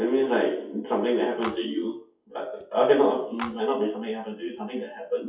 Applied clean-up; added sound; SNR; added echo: classical method WPE with log-MMSE.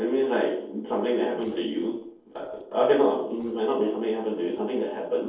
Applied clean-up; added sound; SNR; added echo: neural separator model SepFormer DNS4.